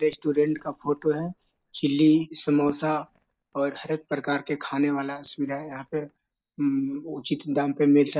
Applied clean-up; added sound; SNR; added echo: neural mask model DeepFilterNet 3.